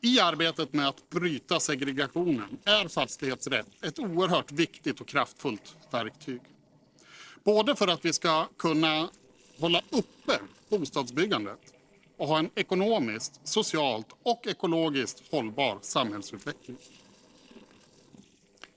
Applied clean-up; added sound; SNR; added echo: neural separator model SepFormer DNS4.